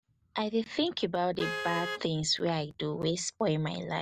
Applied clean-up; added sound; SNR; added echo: none; Vehicle horn, car horn, honking; 11 dB; none.